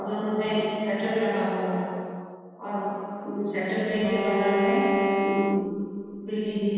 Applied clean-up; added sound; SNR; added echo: none; Bowed string instrument; 0 dB; reverberation time 2.1 s.